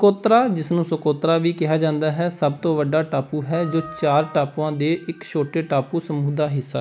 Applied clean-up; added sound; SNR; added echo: none; Wind instrument, woodwind instrument; 18 dB; none.